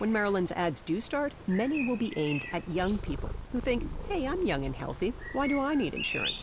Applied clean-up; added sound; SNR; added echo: none; Purr + Bird vocalization, bird call, bird song; 8 dB; none.